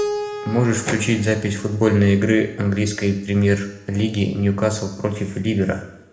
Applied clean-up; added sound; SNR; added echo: none; Keyboard (musical); 15 dB; reverberation time 0.8 s.